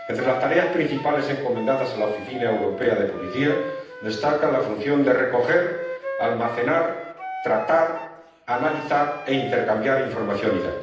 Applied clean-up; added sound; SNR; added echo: none; Wind instrument, woodwind instrument; 12 dB; reverberation time 0.9 s.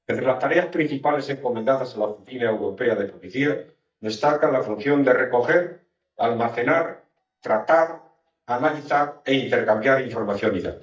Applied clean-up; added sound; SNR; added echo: neural mask model DeepFilterNet 3.